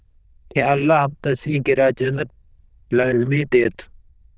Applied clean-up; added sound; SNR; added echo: neural diffusion model UNIVERSE++.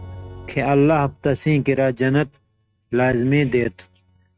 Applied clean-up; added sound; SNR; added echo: neural mask model RNNoise.